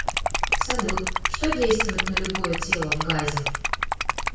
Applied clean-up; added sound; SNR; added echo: none; Liquid; -3 dB; reverberation time 0.6 s.